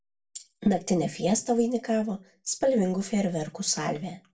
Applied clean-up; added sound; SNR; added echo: none; none; none; reverberation time 0.2 s.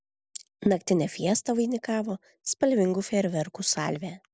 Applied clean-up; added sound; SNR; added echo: none; none; none; none.